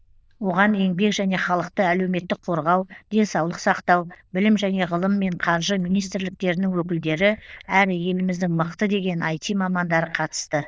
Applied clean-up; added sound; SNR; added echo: neural diffusion model UNIVERSE++.